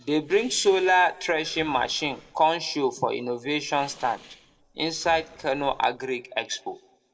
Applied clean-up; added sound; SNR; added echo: neural separator model SepFormer DNS4.